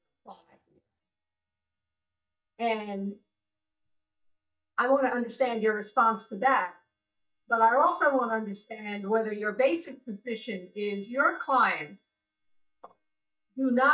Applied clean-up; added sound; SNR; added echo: neural mask model DeepFilterNet 3.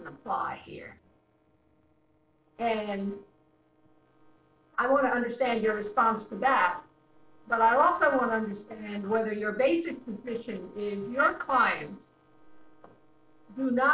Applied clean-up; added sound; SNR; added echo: neural separator model SepFormer DNS4.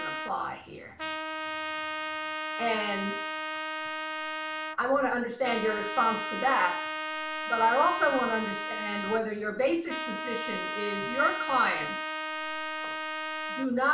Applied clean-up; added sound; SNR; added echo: none; Trumpet; 4 dB; reverberation time 0.4 s.